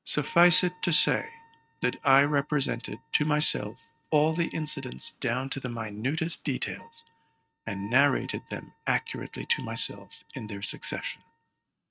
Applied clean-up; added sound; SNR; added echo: neural mask model RNNoise.